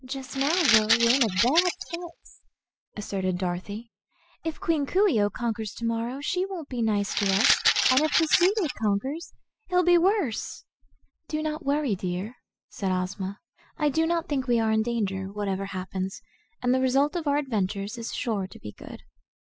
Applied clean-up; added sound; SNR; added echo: classical method spectral subtraction.